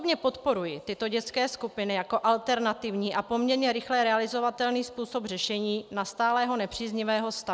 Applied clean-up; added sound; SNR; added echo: none; none; none; none.